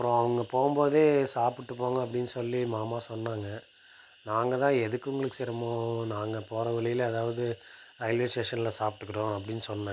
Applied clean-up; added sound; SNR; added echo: none; none; none; none.